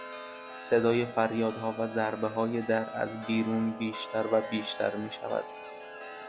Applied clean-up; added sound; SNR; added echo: none; Chime; 12 dB; none.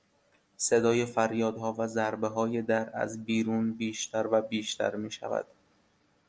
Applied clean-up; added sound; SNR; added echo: none; none; none; none.